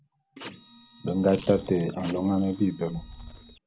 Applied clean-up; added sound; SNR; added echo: none; Printer + Chewing, mastication; 17 dB; none.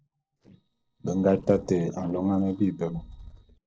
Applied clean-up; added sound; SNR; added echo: neural separator model SepFormer DNS4.